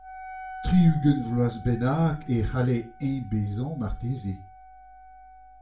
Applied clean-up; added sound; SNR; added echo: none; Wind instrument, woodwind instrument; 17 dB; reverberation time 0.3 s.